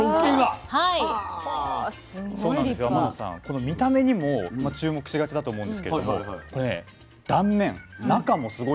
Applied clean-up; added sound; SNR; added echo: none; none; none; none.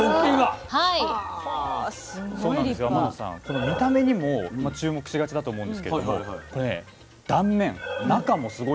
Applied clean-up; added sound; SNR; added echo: none; Breathing; 13 dB; none.